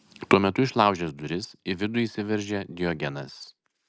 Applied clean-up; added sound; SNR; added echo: none; none; none; none.